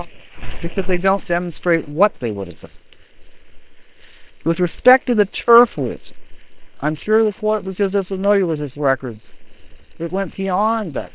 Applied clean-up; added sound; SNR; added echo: neural separator model SepFormer WHAM!.